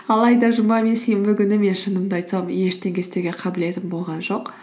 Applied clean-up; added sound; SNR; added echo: none; none; none; none.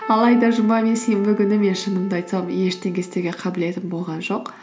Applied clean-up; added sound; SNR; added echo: none; Keyboard (musical); 17 dB; none.